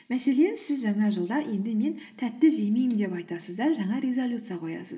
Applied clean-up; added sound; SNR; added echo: none; none; none; reverberation time 1.9 s.